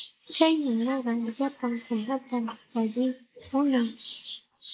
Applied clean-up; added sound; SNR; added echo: neural mask model Resemble Enhance denoiser.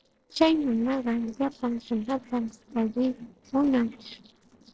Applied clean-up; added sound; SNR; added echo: neural separator model SepFormer DNS4.